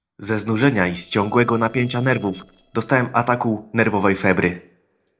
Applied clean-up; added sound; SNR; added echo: neural separator model SepFormer DNS4.